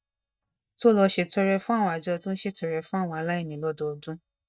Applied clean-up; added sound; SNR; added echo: neural mask model DeepFilterNet 3.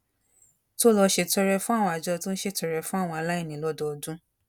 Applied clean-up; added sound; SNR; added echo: none; none; none; none.